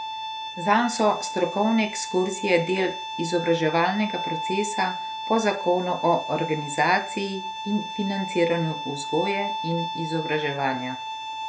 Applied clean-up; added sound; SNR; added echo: none; Bowed string instrument; 7 dB; none.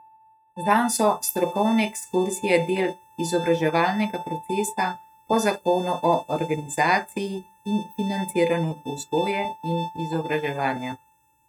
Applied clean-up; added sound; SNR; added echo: neural mask model RNNoise.